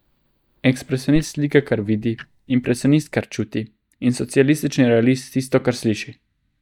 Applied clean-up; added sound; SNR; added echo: neural mask model DeepFilterNet 3.